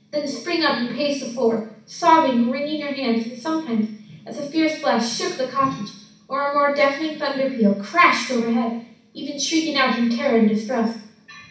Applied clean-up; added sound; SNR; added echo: none; none; none; reverberation time 0.6 s.